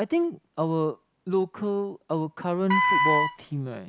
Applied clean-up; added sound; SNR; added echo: none; Wind instrument, woodwind instrument; -3 dB; none.